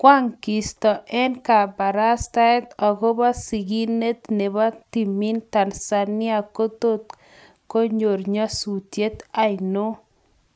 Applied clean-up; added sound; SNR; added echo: none; none; none; none.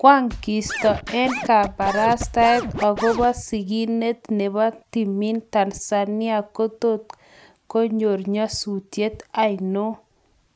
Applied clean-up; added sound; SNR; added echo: none; Scratching (performance technique); 8 dB; none.